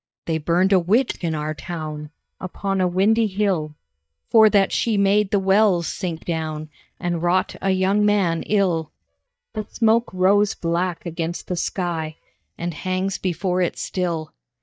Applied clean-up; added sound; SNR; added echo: neural mask model DeepFilterNet 3.